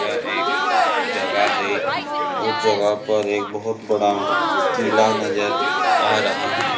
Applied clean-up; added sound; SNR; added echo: none; Crowd; -1 dB; reverberation time 0.3 s.